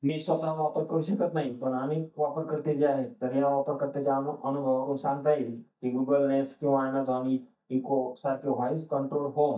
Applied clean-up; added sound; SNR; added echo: neural mask model DeepFilterNet 3.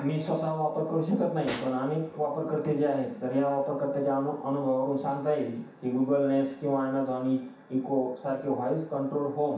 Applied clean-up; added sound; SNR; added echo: none; Snare drum; 17 dB; reverberation time 0.7 s.